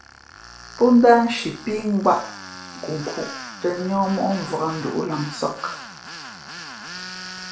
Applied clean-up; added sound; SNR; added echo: none; Tools; 15 dB; reverberation time 0.4 s.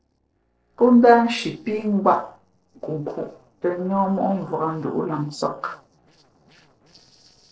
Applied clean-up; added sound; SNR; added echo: neural separator model SepFormer DNS4.